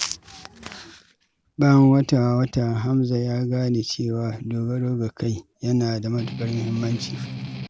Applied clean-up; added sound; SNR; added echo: none; Strum; 10 dB; none.